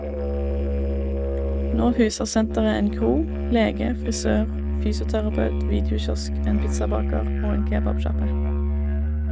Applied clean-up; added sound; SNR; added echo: neural mask model RNNoise.